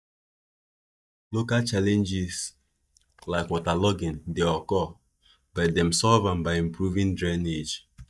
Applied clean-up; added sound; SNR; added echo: neural mask model DeepFilterNet 3.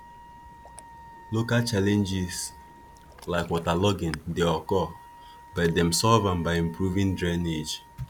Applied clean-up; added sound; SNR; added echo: none; Ocean + Wind instrument, woodwind instrument; 20 dB; none.